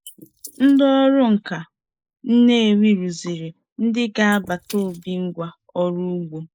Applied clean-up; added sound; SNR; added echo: neural mask model Resemble Enhance denoiser.